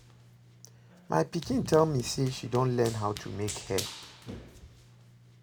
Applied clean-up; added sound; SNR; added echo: none; Run; 13 dB; none.